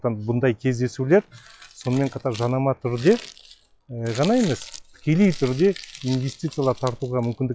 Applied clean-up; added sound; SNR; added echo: classical method log-MMSE.